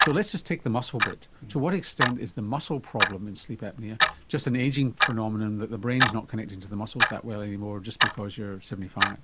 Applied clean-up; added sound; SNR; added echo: none; Clock; 0 dB; none.